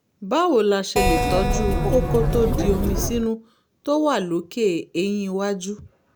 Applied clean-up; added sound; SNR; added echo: none; Keyboard (musical); -2 dB; none.